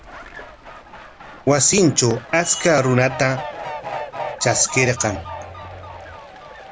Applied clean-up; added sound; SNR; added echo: none; Fowl; 12 dB; none.